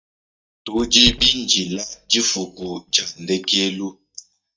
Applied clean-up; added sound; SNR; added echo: neural mask model DeepFilterNet 3.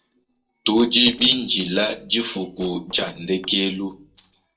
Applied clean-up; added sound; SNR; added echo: neural separator model SepFormer DNS4.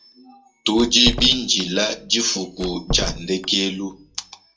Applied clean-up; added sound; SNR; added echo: none; Door; 8 dB; reverberation time 0.2 s.